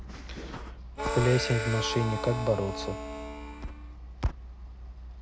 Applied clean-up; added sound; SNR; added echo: none; Harmonica; 5 dB; none.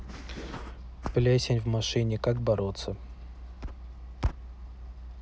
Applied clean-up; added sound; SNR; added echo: none; none; none; none.